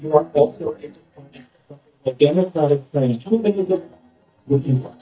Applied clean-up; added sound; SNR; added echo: neural mask model DeepFilterNet 3.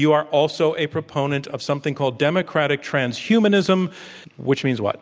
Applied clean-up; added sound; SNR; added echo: none; none; none; none.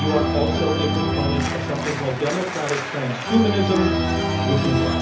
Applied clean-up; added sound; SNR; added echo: none; Organ; -1 dB; reverberation time 0.7 s.